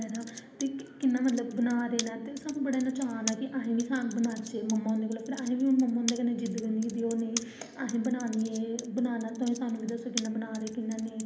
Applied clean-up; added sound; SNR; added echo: none; Computer keyboard; 14 dB; reverberation time 1.0 s.